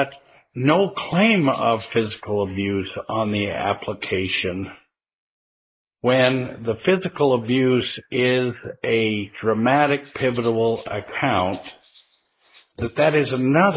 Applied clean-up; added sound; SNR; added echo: neural mask model Resemble Enhance denoiser.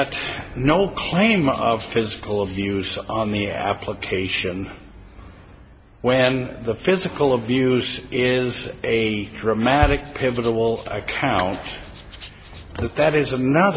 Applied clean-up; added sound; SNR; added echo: none; Bass drum + Rattle (instrument); 11 dB; none.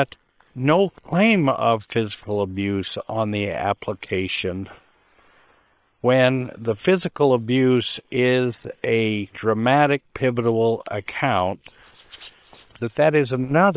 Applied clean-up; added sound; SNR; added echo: neural separator model SepFormer WHAM!.